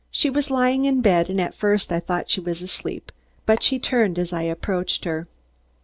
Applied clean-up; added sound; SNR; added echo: neural separator model SepFormer DNS4.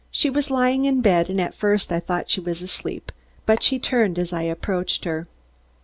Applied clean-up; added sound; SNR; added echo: none; Telephone; 18 dB; none.